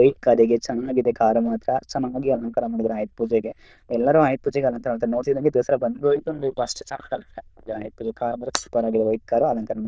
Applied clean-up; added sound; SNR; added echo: neural diffusion model UNIVERSE++.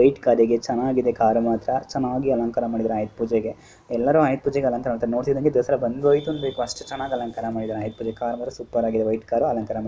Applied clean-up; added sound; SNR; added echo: none; none; none; none.